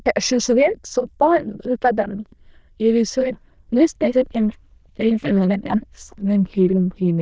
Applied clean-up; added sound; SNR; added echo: neural diffusion model UNIVERSE++.